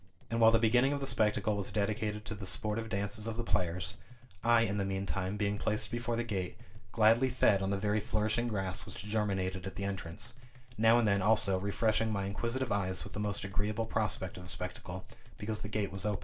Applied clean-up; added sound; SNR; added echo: neural separator model SepFormer DNS4.